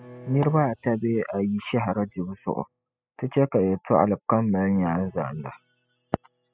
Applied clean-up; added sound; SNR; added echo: classical method spectral subtraction.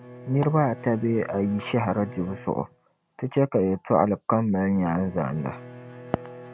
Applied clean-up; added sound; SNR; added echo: none; Bowed string instrument; 18 dB; none.